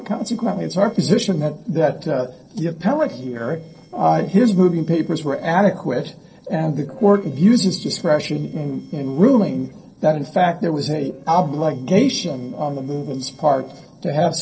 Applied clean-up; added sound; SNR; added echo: neural separator model SepFormer DNS4.